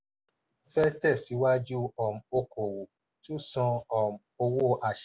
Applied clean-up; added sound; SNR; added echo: none; none; none; none.